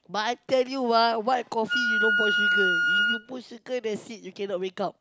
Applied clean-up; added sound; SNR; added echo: none; Wind instrument, woodwind instrument; -3 dB; none.